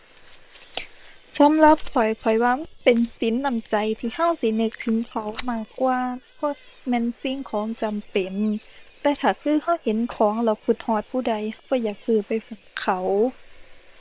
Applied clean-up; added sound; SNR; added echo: neural separator model SepFormer WHAM!.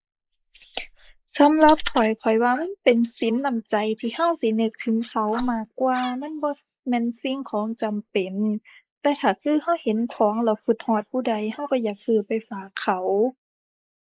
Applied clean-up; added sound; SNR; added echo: neural mask model Resemble Enhance denoiser.